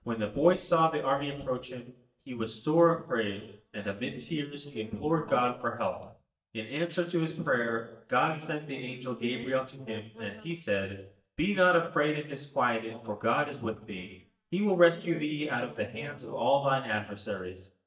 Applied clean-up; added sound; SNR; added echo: neural mask model DeepFilterNet 3.